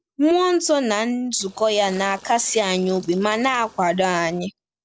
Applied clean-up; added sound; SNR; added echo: neural separator model SepFormer DNS4.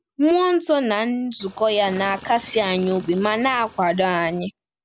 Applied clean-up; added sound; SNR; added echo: none; Chirp, tweet; 20 dB; none.